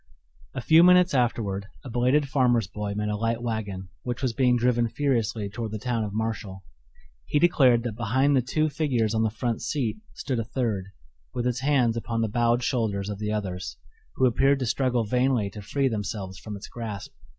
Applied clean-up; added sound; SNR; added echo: none; none; none; none.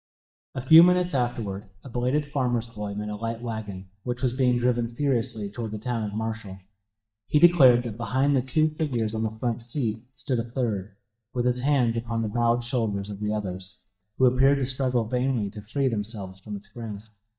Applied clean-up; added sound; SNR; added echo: neural mask model DeepFilterNet 3.